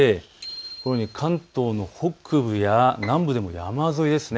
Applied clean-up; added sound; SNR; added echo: none; Bicycle bell + Bowed string instrument; 20 dB; none.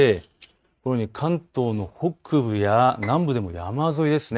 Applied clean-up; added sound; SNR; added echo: neural mask model RNNoise.